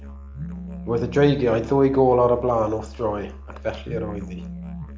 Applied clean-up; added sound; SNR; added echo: none; Musical instrument + Telephone; 13 dB; none.